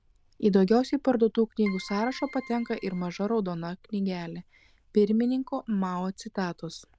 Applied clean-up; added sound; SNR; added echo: neural diffusion model UNIVERSE++.